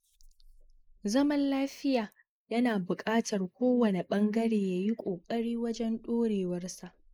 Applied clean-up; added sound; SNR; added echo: neural mask model Resemble Enhance denoiser.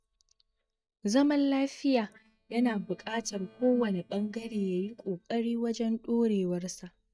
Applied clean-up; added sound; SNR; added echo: neural mask model DeepFilterNet 3.